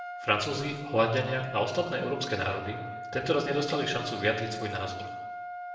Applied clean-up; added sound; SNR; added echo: none; Trumpet; 10 dB; reverberation time 1.0 s.